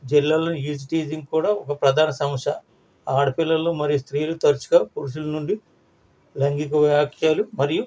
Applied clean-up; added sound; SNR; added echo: none; none; none; none.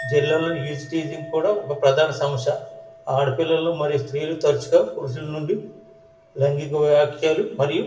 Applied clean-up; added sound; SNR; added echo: none; Chink, clink; 18 dB; reverberation time 0.7 s.